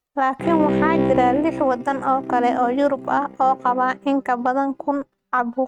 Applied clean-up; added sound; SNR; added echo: neural mask model RNNoise.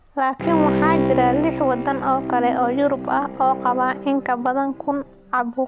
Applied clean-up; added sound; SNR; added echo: none; Bowed string instrument; 5 dB; none.